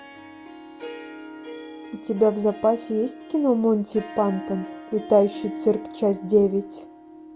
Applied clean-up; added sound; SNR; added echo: none; Harp; 14 dB; none.